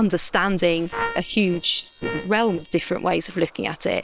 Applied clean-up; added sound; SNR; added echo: neural separator model SepFormer WHAM!.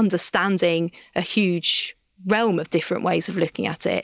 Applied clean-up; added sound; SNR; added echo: none; none; none; none.